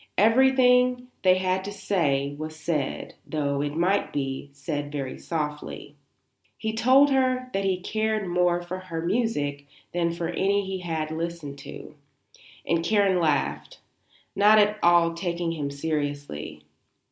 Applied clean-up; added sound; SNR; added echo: none; none; none; none.